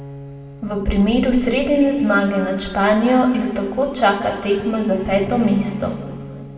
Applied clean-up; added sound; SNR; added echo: none; Bowed string instrument; 19 dB; reverberation time 1.9 s.